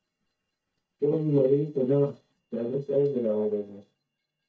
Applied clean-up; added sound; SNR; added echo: neural mask model DeepFilterNet 3.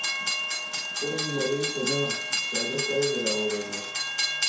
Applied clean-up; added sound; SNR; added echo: none; Train; -2 dB; reverberation time 0.6 s.